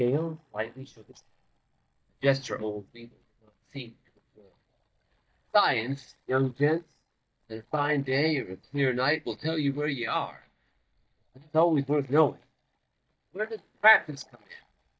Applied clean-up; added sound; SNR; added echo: neural mask model DeepFilterNet 3.